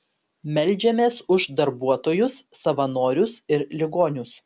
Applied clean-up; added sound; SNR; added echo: none; none; none; none.